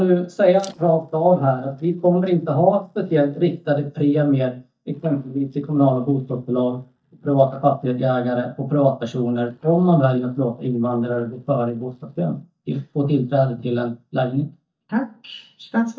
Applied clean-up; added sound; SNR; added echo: neural mask model DeepFilterNet 3.